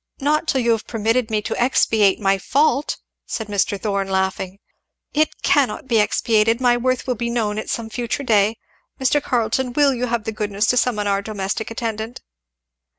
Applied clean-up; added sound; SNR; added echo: none; none; none; none.